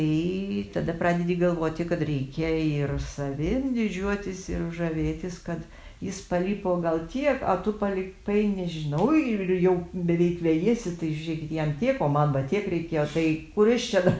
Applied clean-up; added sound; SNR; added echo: none; none; none; none.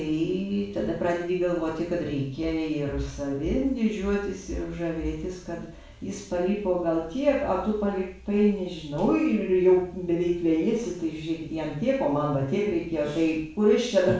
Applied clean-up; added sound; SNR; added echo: none; none; none; reverberation time 0.4 s.